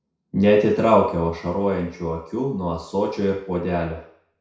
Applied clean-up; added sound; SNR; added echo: none; none; none; reverberation time 0.6 s.